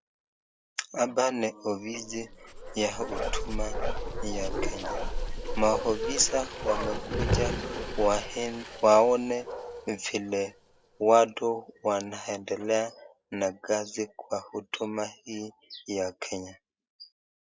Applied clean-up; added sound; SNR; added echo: none; Bark; 5 dB; none.